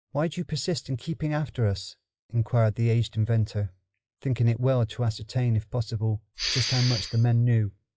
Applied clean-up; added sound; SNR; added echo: classical method log-MMSE.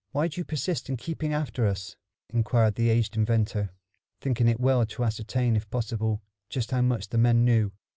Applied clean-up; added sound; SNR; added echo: none; none; none; none.